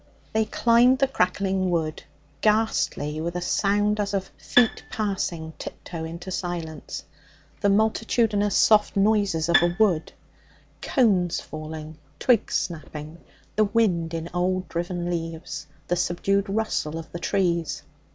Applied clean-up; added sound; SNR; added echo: none; Bowed string instrument; 5 dB; none.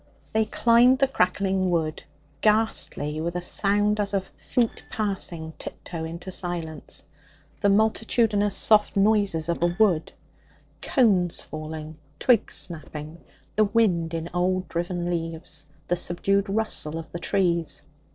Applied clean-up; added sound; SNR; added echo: neural separator model SepFormer DNS4.